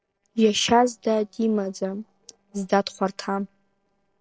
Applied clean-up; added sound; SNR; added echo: neural separator model SepFormer DNS4.